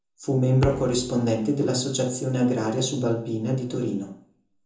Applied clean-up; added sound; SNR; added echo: none; Thump, thud; 13 dB; reverberation time 0.6 s.